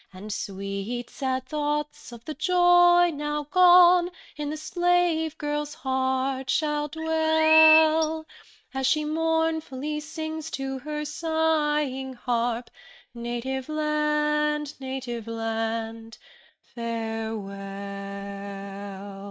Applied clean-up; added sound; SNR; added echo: neural mask model RNNoise.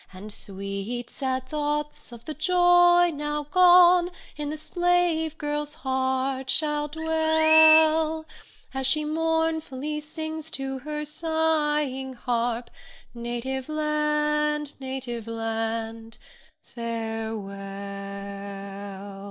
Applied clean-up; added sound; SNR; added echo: neural separator model SepFormer DNS4.